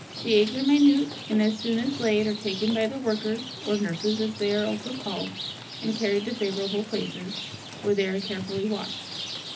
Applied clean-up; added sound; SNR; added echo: none; Rain; 10 dB; reverberation time 0.4 s.